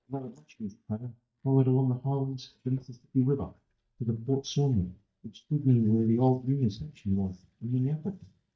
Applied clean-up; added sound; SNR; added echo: neural mask model DeepFilterNet 3.